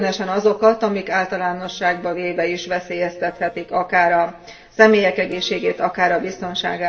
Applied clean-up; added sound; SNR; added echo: neural separator model SepFormer DNS4.